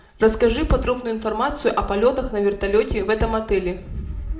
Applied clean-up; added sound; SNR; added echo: none; none; none; reverberation time 0.5 s.